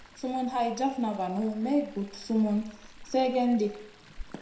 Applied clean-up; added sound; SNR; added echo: none; Chatter / Stream; 19 dB; reverberation time 0.6 s.